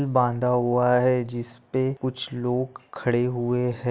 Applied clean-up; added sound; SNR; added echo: none; none; none; none.